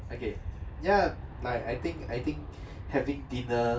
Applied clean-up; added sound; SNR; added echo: none; Aircraft; 8 dB; reverberation time 0.2 s.